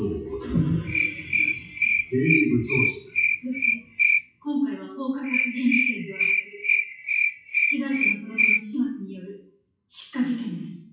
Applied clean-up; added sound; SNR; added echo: classical method WPE with log-MMSE.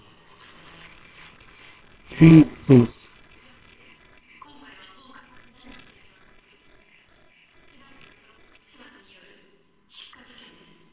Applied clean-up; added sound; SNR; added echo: neural separator model SepFormer WHAMR!.